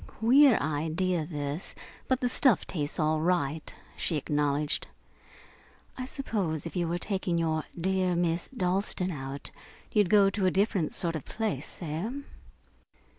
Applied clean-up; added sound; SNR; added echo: none; none; none; none.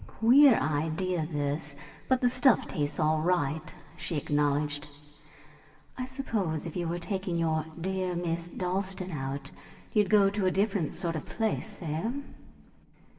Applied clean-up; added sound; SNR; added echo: none; none; none; reverberation time 3.0 s.